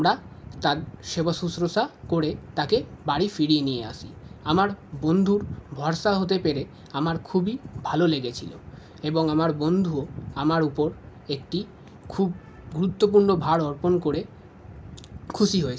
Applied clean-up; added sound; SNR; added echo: none; none; none; none.